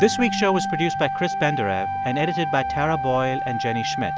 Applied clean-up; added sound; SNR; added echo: none; Wind instrument, woodwind instrument; 3 dB; none.